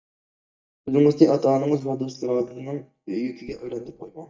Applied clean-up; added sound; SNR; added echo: neural mask model DeepFilterNet 3.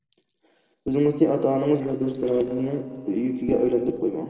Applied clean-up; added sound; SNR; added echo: neural separator model SepFormer DNS4.